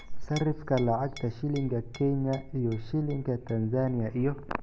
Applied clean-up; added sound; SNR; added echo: none; Chink, clink; 13 dB; none.